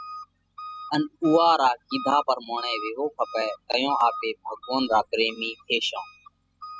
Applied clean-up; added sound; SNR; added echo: classical method spectral subtraction.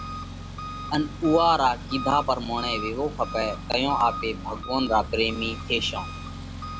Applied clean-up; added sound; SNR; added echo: none; Engine; 8 dB; none.